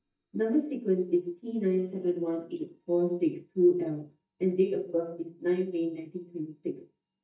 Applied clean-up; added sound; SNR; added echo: neural mask model DeepFilterNet 3.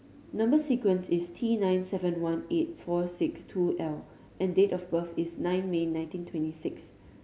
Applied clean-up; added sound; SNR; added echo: none; none; none; none.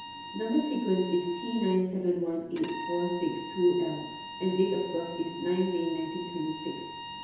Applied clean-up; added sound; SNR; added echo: none; Bowed string instrument; 12 dB; reverberation time 0.9 s.